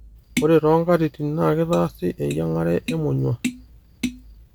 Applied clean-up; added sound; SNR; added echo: none; Tap; 12 dB; none.